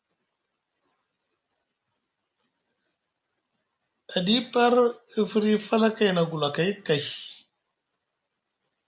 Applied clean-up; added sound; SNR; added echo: none; none; none; none.